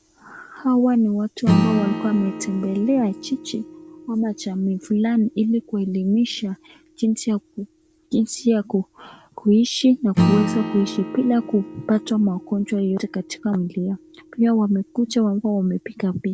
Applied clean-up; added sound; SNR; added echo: none; Acoustic guitar / Strum; 8 dB; none.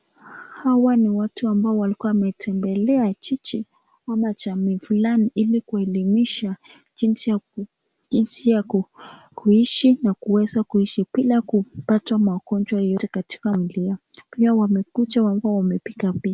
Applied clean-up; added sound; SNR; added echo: none; none; none; none.